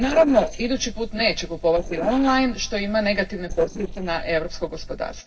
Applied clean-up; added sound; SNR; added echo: neural separator model SepFormer DNS4.